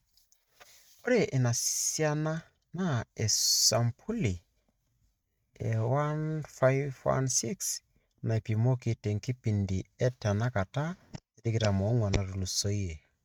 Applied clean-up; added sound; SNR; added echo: neural mask model RNNoise.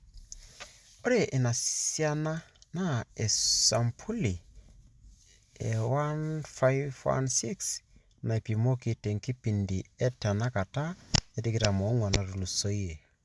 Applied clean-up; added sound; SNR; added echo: none; Hands; 5 dB; none.